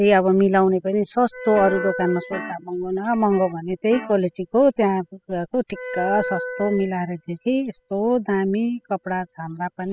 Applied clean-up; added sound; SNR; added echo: classical method spectral subtraction.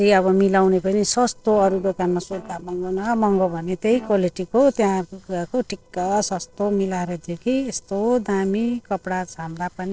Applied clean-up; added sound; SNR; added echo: neural separator model SepFormer DNS4.